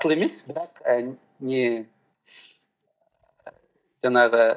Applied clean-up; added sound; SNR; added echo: neural mask model DeepFilterNet 3.